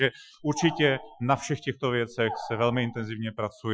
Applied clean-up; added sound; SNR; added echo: classical method Wiener filter.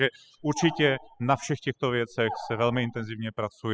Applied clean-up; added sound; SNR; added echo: classical method spectral subtraction.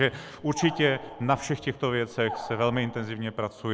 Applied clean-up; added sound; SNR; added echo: none; Animal; 13 dB; none.